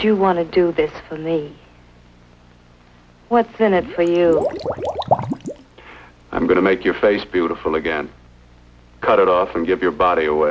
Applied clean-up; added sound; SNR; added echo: none; Liquid; 7 dB; none.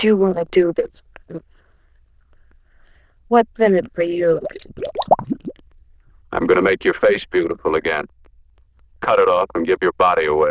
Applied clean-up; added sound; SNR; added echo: neural diffusion model UNIVERSE++.